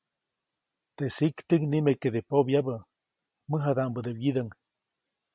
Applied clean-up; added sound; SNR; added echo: none; none; none; none.